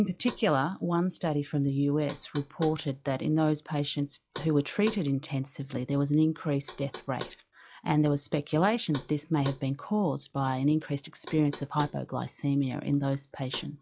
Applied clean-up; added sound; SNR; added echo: classical method log-MMSE.